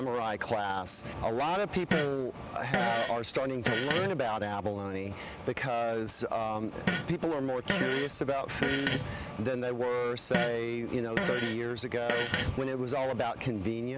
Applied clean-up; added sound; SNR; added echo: none; Fart; 3 dB; none.